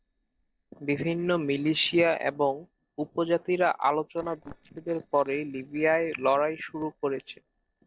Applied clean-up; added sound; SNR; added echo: neural separator model SepFormer DNS4.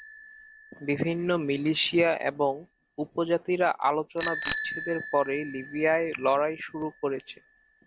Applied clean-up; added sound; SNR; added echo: none; Bicycle bell; 13 dB; none.